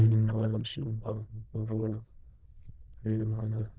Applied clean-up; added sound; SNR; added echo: neural diffusion model UNIVERSE++.